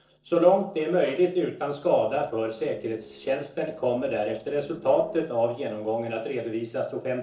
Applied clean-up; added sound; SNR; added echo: neural separator model SepFormer DNS4.